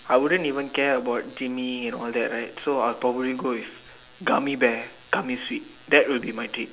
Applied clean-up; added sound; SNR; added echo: none; none; none; none.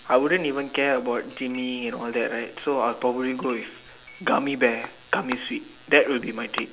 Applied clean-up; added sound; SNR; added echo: none; Chink, clink; 19 dB; none.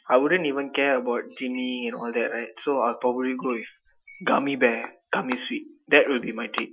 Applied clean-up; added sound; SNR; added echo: classical method Wiener filter.